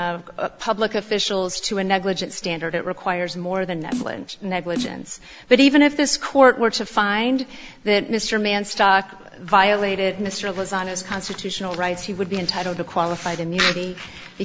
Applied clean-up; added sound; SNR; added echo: none; Snare drum; 10 dB; none.